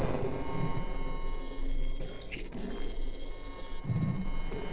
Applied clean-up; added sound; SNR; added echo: neural separator model SepFormer DNS4.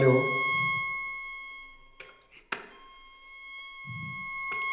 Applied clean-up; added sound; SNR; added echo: none; Bowed string instrument; 1 dB; reverberation time 0.9 s.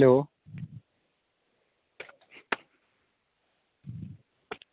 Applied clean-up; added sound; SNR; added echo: none; none; none; none.